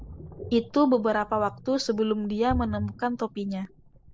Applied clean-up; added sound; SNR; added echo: none; Ocean; 13 dB; none.